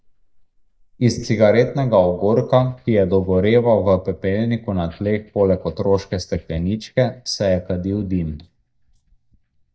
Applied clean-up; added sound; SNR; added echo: neural mask model DeepFilterNet 3.